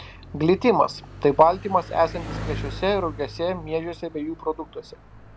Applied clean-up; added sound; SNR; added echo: none; Bicycle; 13 dB; none.